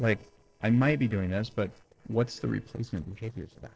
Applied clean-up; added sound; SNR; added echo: neural separator model SepFormer DNS4.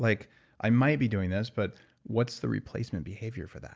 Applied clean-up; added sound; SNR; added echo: none; none; none; none.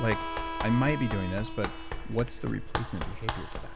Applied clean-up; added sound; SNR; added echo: none; Harmonica + Run; 3 dB; none.